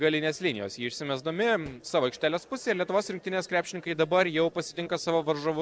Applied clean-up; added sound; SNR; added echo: neural separator model SepFormer DNS4.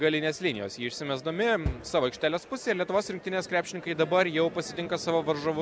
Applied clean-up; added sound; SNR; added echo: none; Bass drum; 12 dB; none.